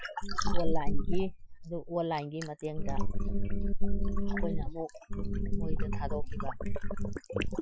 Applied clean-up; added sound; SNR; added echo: classical method Wiener filter.